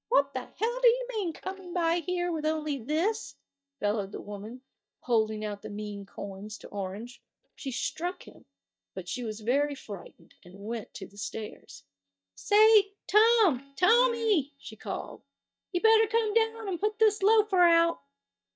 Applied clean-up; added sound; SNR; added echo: neural mask model DeepFilterNet 3.